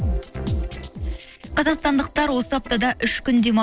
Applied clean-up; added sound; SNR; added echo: neural separator model SepFormer DNS4.